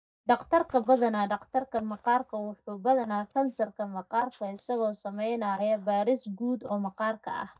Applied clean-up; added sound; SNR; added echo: neural mask model DeepFilterNet 3.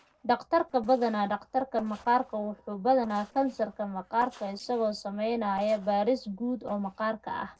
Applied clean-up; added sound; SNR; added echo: neural separator model SepFormer DNS4.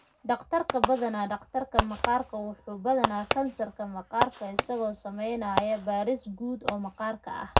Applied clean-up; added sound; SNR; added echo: none; Fireworks; 3 dB; reverberation time 0.3 s.